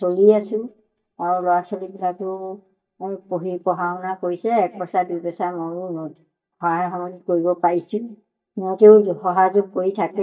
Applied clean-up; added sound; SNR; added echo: neural mask model DeepFilterNet 3.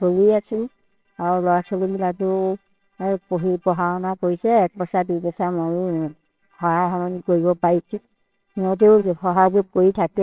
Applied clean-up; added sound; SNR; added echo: neural separator model SepFormer WHAMR!.